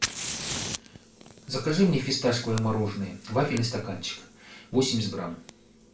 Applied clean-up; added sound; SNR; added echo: none; Fire; 11 dB; reverberation time 0.3 s.